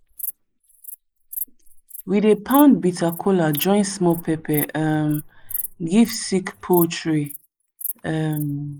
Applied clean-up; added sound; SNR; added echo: neural mask model Resemble Enhance denoiser.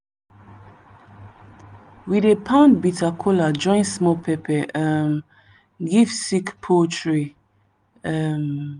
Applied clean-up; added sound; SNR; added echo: none; none; none; none.